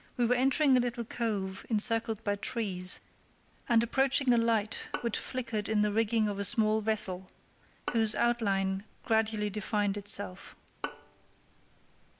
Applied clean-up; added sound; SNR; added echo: none; Bowed string instrument; 14 dB; none.